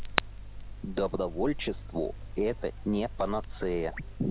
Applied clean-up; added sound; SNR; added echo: none; Crackle; 5 dB; none.